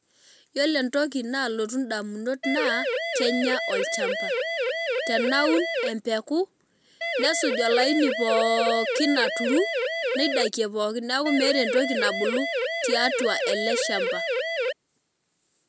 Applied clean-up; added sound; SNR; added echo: none; Siren; 0 dB; none.